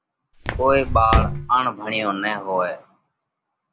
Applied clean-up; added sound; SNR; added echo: none; Walk, footsteps; 0 dB; none.